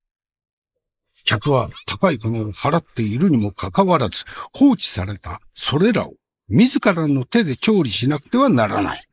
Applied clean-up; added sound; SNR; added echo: neural mask model Resemble Enhance denoiser.